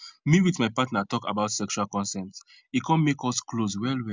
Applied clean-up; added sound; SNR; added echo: none; none; none; none.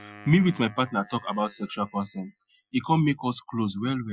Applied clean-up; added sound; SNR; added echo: classical method Wiener filter.